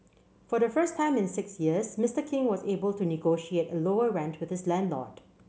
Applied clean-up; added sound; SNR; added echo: none; none; none; none.